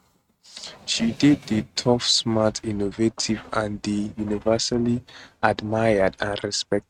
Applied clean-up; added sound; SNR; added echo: neural mask model RNNoise.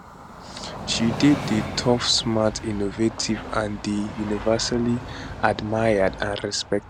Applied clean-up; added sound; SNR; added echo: none; Train; 10 dB; none.